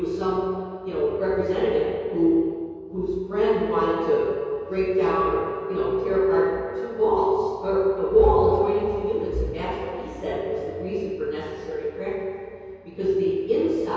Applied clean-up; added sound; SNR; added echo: none; none; none; reverberation time 2.2 s.